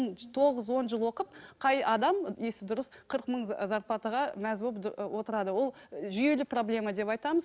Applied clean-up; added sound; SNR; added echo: none; none; none; none.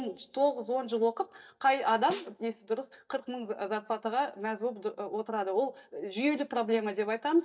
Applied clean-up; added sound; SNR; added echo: neural mask model DeepFilterNet 3.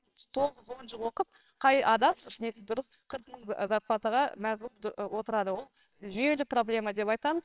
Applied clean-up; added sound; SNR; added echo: neural separator model SepFormer WHAMR!.